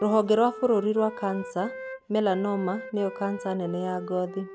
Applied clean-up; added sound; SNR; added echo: none; Wind instrument, woodwind instrument; 14 dB; none.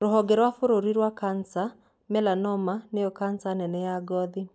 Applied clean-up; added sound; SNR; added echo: none; none; none; none.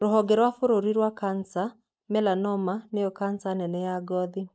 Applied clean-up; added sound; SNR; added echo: neural mask model Resemble Enhance denoiser.